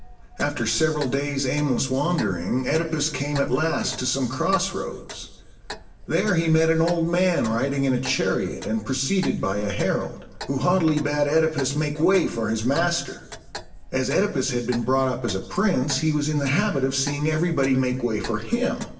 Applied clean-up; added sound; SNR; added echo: none; Clock; 15 dB; reverberation time 0.9 s.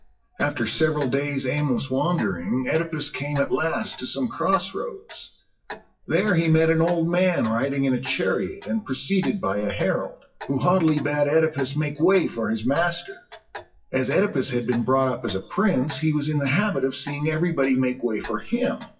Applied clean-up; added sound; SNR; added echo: classical method WPE with log-MMSE.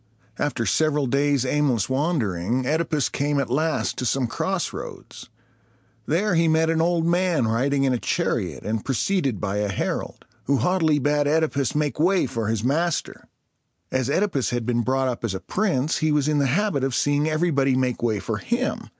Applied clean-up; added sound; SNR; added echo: none; none; none; none.